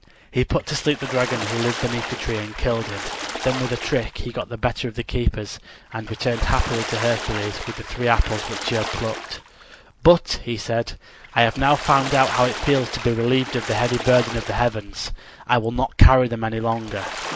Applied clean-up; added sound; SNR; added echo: none; Water / Splash, splatter; 10 dB; none.